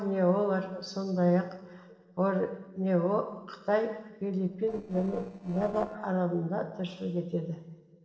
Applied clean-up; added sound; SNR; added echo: neural separator model SepFormer DNS4.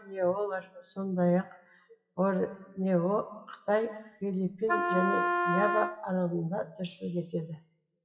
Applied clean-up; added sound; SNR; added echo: classical method WPE with log-MMSE.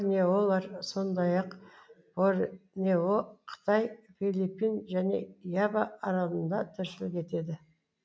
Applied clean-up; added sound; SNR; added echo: none; none; none; none.